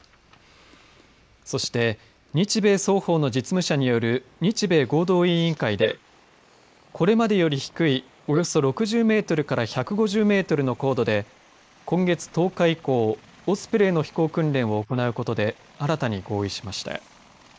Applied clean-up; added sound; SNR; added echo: neural mask model Resemble Enhance denoiser.